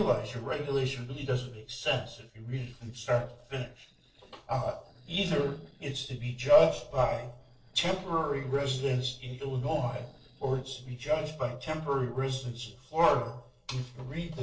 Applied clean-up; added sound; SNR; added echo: neural separator model SepFormer DNS4.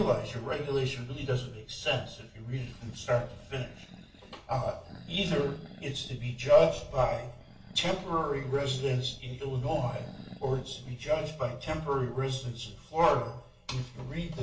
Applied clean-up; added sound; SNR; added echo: none; Animal; 19 dB; reverberation time 0.3 s.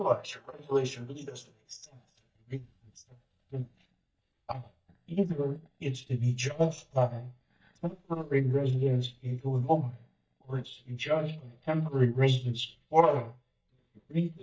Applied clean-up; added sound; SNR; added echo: neural mask model DeepFilterNet 3.